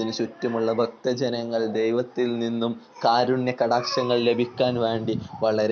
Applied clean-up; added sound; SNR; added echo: none; none; none; none.